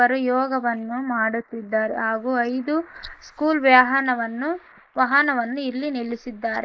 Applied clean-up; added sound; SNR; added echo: neural mask model Resemble Enhance denoiser.